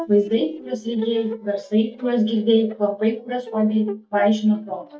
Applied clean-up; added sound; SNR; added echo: neural mask model DeepFilterNet 3.